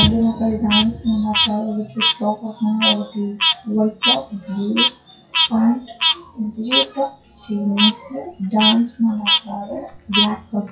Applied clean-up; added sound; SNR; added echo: classical method WPE with log-MMSE.